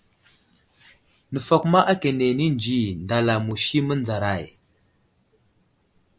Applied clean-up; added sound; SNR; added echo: none; none; none; none.